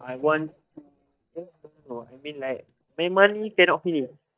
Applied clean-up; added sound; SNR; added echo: neural mask model DeepFilterNet 3.